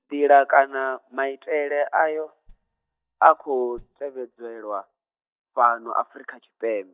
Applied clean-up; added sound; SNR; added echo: neural mask model DeepFilterNet 3.